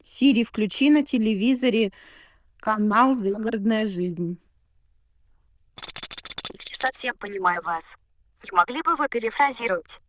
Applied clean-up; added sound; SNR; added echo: neural diffusion model UNIVERSE++.